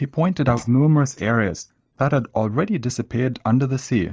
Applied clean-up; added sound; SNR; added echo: neural mask model DeepFilterNet 3.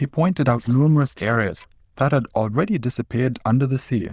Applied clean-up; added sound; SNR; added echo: neural diffusion model UNIVERSE++.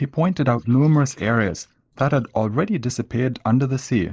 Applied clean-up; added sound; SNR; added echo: neural mask model Resemble Enhance denoiser.